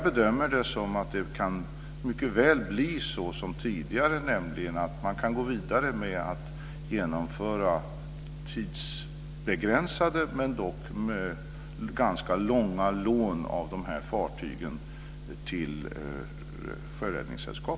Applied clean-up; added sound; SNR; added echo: none; none; none; none.